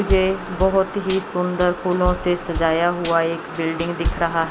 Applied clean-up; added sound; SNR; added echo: none; Drum / Drum kit; 8 dB; none.